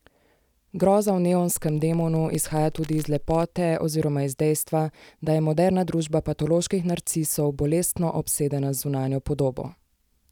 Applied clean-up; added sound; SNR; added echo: none; Crackle; 14 dB; none.